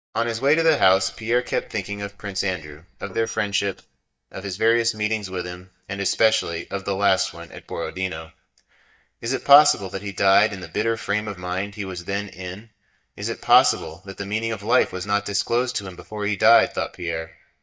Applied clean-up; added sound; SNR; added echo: neural mask model DeepFilterNet 3.